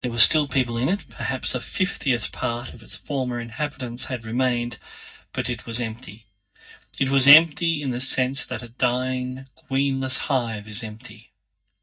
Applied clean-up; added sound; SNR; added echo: neural mask model DeepFilterNet 3.